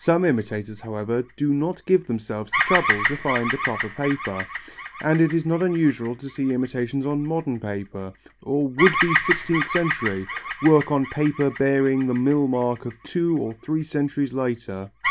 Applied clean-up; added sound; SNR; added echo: none; Bird vocalization, bird call, bird song; 7 dB; none.